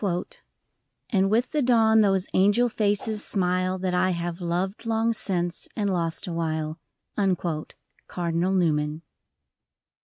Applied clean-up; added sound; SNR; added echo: neural mask model RNNoise.